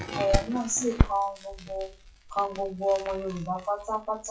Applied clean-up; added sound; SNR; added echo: classical method WPE with log-MMSE.